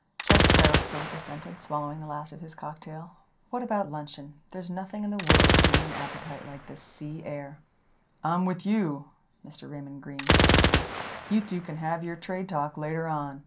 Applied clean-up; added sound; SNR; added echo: none; Gunshot, gunfire; -5 dB; reverberation time 0.3 s.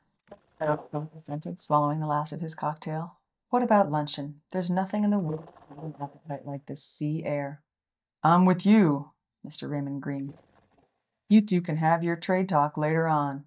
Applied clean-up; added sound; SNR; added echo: neural mask model DeepFilterNet 3.